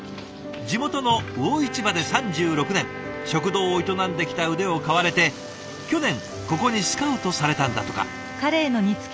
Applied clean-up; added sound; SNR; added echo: none; Wind instrument, woodwind instrument; 14 dB; none.